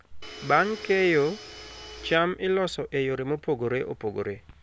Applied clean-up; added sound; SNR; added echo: none; Domestic sounds, home sounds; 15 dB; none.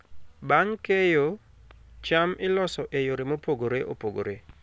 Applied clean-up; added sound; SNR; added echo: none; none; none; none.